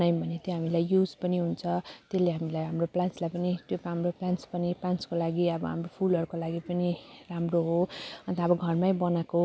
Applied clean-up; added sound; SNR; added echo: none; none; none; none.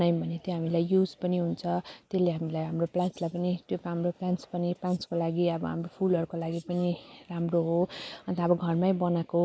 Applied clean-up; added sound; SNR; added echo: neural mask model Resemble Enhance denoiser.